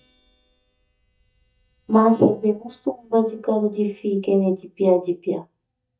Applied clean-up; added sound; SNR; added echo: neural mask model DeepFilterNet 3.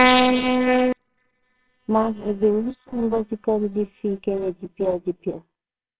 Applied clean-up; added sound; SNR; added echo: neural separator model SepFormer WHAMR!.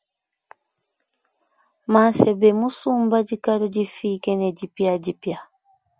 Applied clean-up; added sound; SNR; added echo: none; none; none; none.